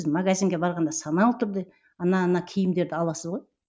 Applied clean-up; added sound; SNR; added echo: none; none; none; none.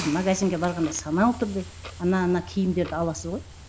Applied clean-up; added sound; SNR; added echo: none; Hiss + Clock; 14 dB; none.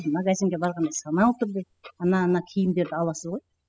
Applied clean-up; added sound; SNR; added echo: classical method spectral subtraction.